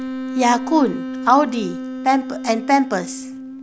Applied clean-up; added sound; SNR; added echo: none; Wind instrument, woodwind instrument; 8 dB; none.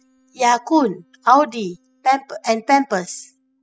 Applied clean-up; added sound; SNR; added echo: classical method spectral subtraction.